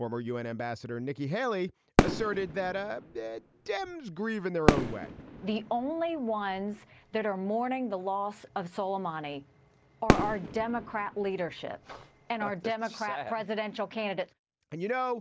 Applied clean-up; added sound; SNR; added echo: none; Fireworks; -1 dB; none.